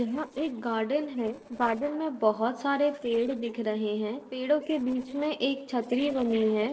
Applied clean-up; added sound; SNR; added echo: neural separator model SepFormer DNS4.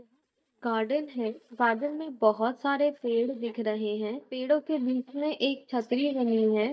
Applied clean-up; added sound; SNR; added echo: neural mask model DeepFilterNet 3.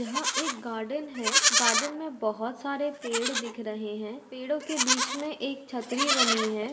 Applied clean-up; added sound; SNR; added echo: none; Livestock, farm animals, working animals; -2 dB; reverberation time 0.7 s.